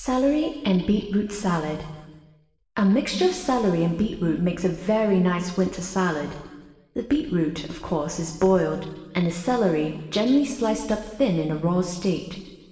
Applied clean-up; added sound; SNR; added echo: none; none; none; reverberation time 1.4 s.